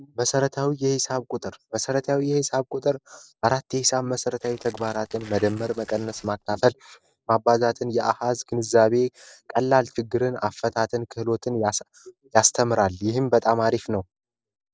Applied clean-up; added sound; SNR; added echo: neural separator model SepFormer DNS4.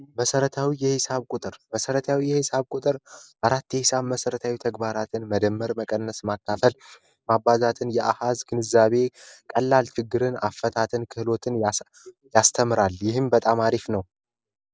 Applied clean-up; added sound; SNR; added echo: none; none; none; none.